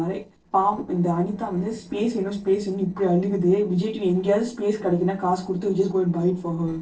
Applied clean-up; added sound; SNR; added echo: neural separator model SepFormer DNS4.